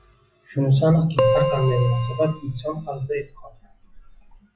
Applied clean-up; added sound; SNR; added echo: classical method log-MMSE.